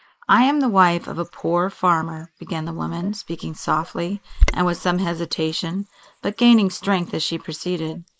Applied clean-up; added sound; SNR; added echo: neural mask model Resemble Enhance denoiser.